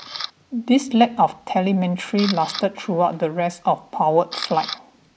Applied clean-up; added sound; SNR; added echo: none; Camera; 15 dB; none.